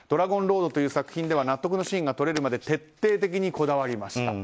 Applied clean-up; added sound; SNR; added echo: neural mask model Resemble Enhance denoiser.